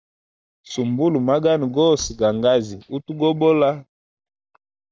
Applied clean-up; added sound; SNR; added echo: neural mask model DeepFilterNet 3.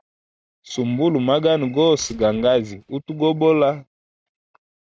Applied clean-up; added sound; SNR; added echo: neural mask model RNNoise.